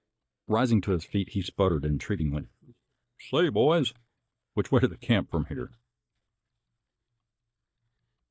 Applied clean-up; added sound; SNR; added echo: neural mask model DeepFilterNet 3.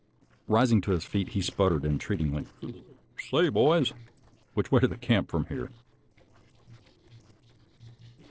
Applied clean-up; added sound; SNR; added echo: neural separator model SepFormer DNS4.